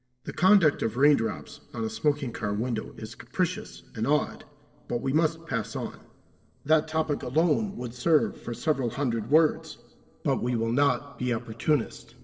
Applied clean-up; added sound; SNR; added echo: neural separator model SepFormer DNS4.